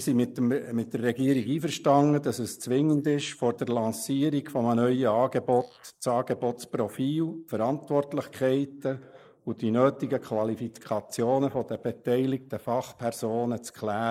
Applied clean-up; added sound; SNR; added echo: neural mask model Resemble Enhance denoiser.